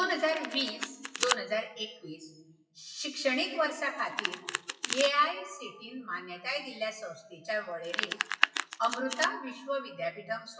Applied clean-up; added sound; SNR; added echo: classical method WPE with log-MMSE.